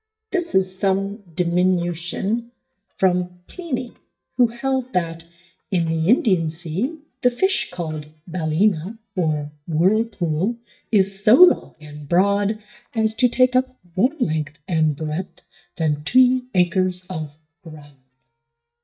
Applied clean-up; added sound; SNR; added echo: neural mask model DeepFilterNet 3.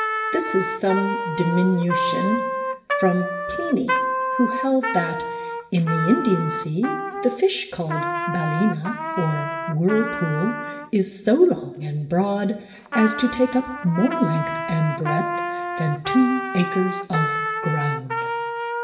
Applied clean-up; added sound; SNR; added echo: none; Trumpet; 4 dB; reverberation time 0.9 s.